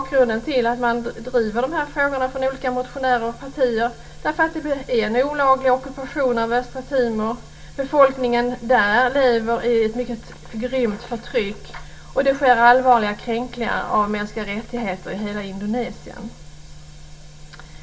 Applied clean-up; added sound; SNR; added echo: none; none; none; reverberation time 0.2 s.